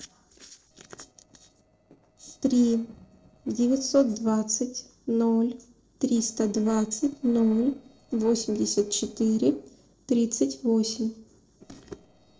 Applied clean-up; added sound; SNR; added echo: neural separator model SepFormer DNS4.